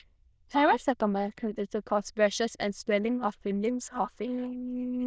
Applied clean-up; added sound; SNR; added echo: neural diffusion model UNIVERSE++.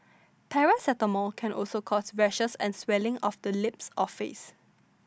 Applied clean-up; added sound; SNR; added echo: none; none; none; none.